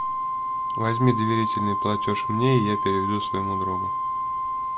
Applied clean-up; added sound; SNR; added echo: none; Organ; 0 dB; none.